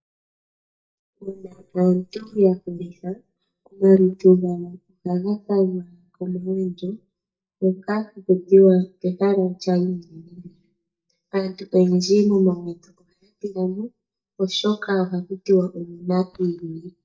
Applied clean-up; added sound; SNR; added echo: neural mask model DeepFilterNet 3.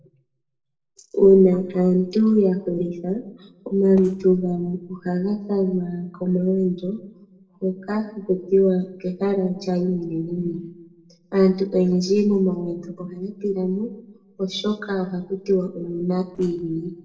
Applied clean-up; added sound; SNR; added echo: neural separator model SepFormer DNS4.